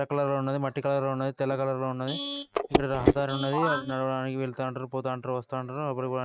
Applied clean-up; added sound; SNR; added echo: neural mask model RNNoise.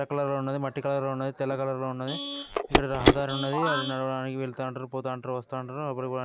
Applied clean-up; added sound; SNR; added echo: none; Telephone; -3 dB; none.